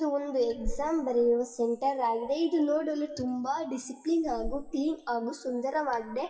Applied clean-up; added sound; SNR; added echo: classical method WPE with log-MMSE.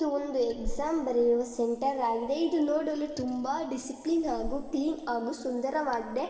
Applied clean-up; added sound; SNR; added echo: none; Liquid; 13 dB; reverberation time 2.7 s.